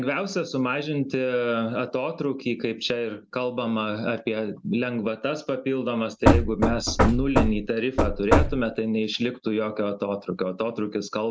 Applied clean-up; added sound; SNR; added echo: none; Knock / Wood; -4 dB; none.